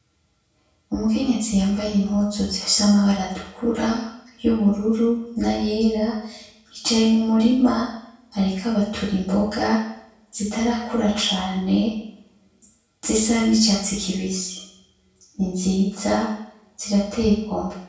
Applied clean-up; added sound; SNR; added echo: none; none; none; reverberation time 0.6 s.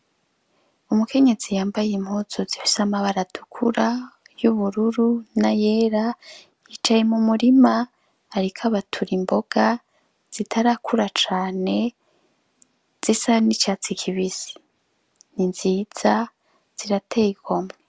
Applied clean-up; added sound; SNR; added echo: none; none; none; none.